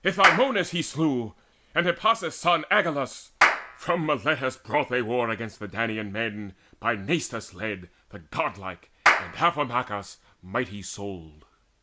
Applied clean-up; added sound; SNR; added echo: none; Clapping; 0 dB; none.